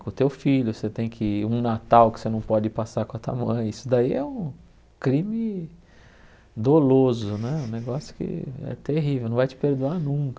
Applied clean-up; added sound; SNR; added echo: none; none; none; none.